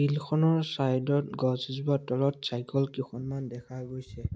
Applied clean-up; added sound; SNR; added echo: none; none; none; none.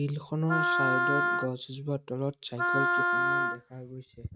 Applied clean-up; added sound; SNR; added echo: neural mask model RNNoise.